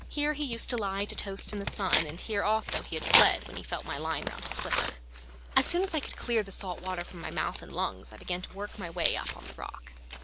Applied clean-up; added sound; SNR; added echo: none; Tearing; 2 dB; none.